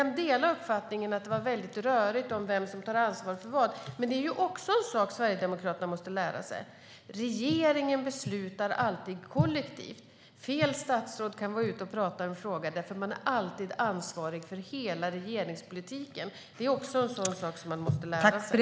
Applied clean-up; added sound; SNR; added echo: none; none; none; none.